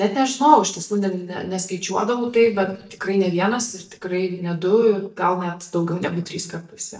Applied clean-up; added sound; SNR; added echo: neural mask model DeepFilterNet 3.